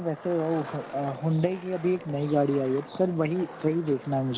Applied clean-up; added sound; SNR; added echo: none; Skateboard; 16 dB; none.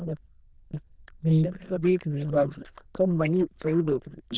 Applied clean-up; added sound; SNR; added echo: neural diffusion model UNIVERSE++.